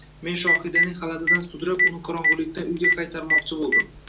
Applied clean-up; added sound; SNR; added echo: none; Telephone; -5 dB; reverberation time 0.2 s.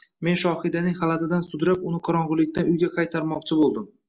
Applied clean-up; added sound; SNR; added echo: none; none; none; none.